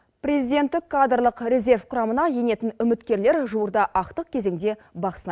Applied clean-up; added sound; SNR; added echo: none; none; none; none.